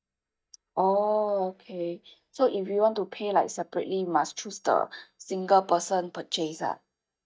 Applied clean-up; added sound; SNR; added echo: neural mask model DeepFilterNet 3.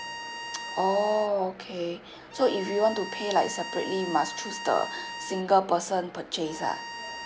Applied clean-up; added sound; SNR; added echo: none; Bowed string instrument; 11 dB; none.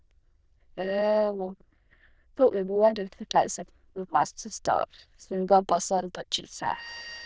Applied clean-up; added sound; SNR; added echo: neural diffusion model UNIVERSE++.